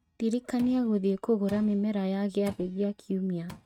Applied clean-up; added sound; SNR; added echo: neural mask model RNNoise.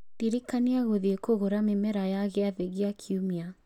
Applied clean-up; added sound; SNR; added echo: none; none; none; none.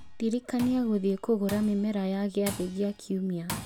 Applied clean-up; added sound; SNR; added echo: none; Tools; 14 dB; none.